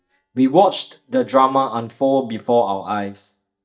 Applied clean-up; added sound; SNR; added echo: neural mask model DeepFilterNet 3.